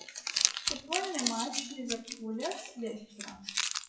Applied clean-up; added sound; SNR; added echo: classical method WPE with log-MMSE.